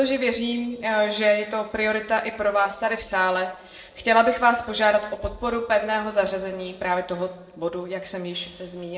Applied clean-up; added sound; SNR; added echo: neural separator model SepFormer DNS4.